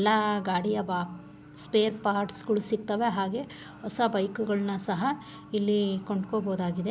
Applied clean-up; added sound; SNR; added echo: none; none; none; none.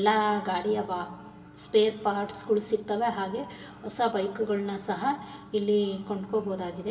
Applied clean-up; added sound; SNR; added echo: none; none; none; reverberation time 2.1 s.